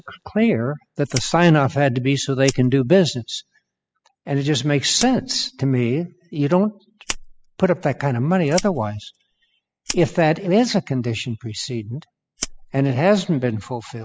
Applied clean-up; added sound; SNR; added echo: classical method spectral subtraction.